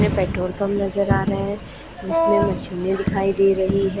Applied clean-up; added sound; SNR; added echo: none; Coin (dropping) + Wind instrument, woodwind instrument; 3 dB; none.